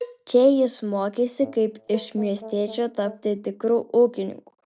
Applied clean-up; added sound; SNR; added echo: none; Brass instrument + Cowbell; 17 dB; none.